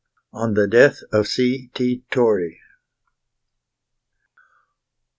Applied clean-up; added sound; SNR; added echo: none; none; none; none.